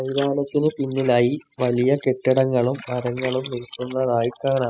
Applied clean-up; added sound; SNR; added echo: classical method spectral subtraction.